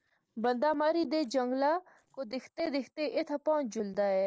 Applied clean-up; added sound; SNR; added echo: neural separator model SepFormer DNS4.